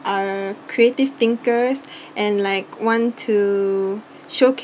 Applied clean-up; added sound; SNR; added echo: none; none; none; none.